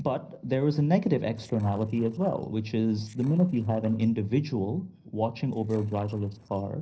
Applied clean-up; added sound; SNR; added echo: neural separator model SepFormer DNS4.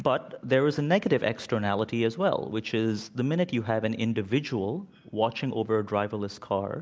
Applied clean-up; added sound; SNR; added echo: none; none; none; none.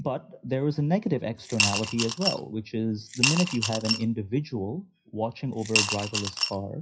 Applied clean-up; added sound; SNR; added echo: classical method WPE with log-MMSE.